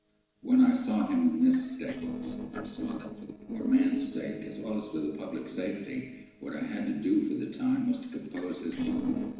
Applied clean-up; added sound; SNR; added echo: neural separator model SepFormer DNS4.